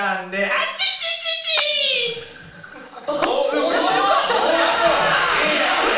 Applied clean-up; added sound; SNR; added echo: none; Clapping; 18 dB; reverberation time 0.5 s.